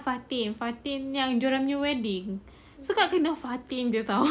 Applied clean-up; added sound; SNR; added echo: none; none; none; none.